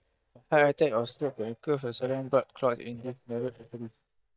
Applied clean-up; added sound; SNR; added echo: neural mask model DeepFilterNet 3.